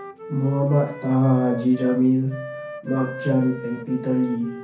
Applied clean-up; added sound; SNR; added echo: none; Wind instrument, woodwind instrument; 14 dB; reverberation time 0.6 s.